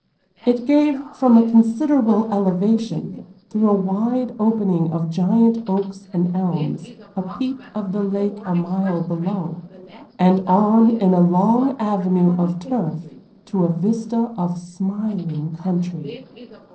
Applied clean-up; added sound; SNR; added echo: neural separator model SepFormer DNS4.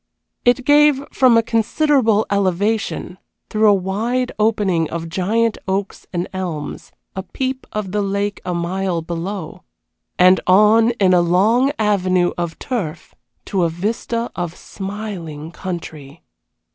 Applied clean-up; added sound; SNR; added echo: none; none; none; none.